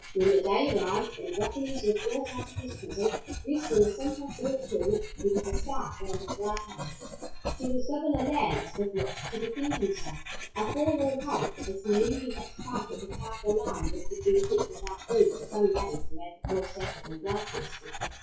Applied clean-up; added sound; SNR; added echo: classical method WPE with log-MMSE.